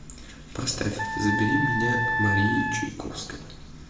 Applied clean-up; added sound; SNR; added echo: none; Wind instrument, woodwind instrument; -1 dB; reverberation time 0.8 s.